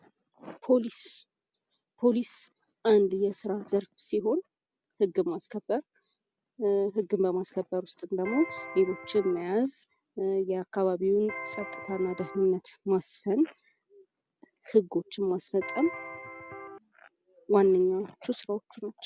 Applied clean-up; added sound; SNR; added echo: none; Electric guitar; 11 dB; none.